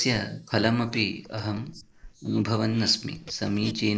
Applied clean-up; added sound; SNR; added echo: neural mask model Resemble Enhance denoiser.